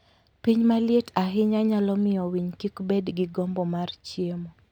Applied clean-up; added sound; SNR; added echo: none; none; none; none.